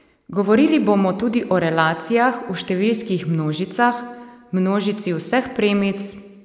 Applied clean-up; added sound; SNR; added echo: none; none; none; none.